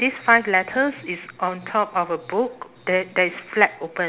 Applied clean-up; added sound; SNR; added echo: none; none; none; none.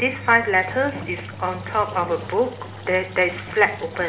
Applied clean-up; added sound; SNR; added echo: none; Engine; 13 dB; reverberation time 0.9 s.